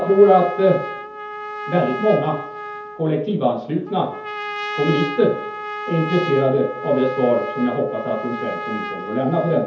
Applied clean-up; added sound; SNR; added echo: none; Trumpet; 9 dB; reverberation time 0.5 s.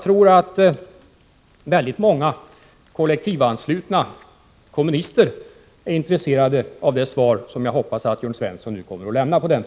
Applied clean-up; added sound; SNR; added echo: none; none; none; none.